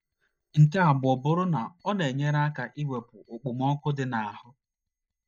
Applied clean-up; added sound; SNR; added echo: neural mask model DeepFilterNet 3.